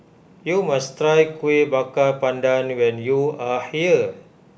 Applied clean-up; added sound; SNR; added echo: none; none; none; none.